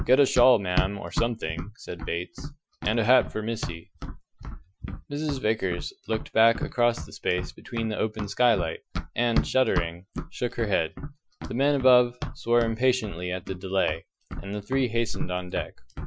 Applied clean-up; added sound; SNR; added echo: classical method Wiener filter.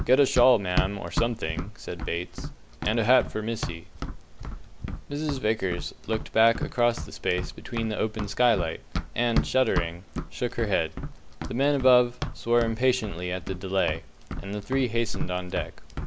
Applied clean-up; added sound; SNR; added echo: none; Run; 7 dB; none.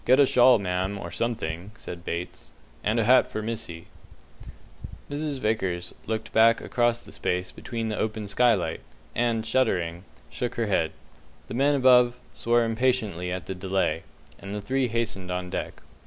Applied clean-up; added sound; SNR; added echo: none; none; none; none.